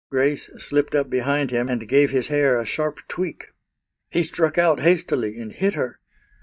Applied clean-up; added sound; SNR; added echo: neural mask model DeepFilterNet 3.